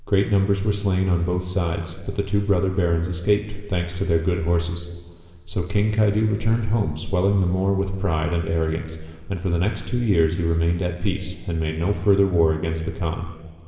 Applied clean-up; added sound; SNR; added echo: none; none; none; reverberation time 2.1 s.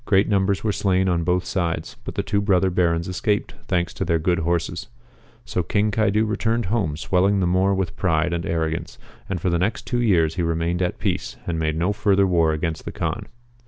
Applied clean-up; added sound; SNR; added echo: none; none; none; none.